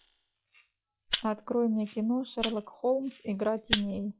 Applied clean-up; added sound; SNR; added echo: classical method log-MMSE.